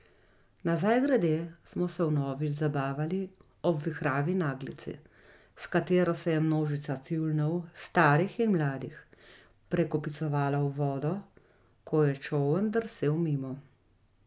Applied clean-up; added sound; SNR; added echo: none; none; none; none.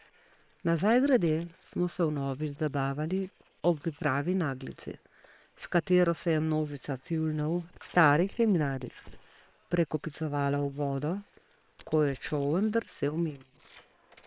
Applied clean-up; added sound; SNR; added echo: neural separator model SepFormer WHAM!.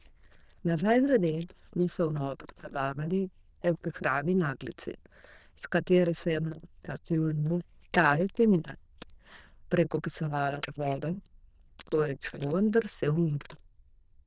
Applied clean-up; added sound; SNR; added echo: neural diffusion model UNIVERSE++.